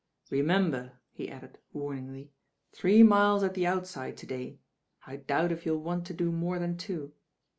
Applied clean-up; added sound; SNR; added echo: none; none; none; none.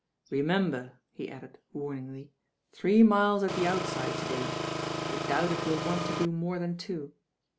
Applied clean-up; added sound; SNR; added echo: none; Engine; 3 dB; none.